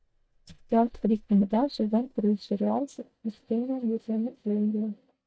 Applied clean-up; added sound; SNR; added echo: neural mask model DeepFilterNet 3.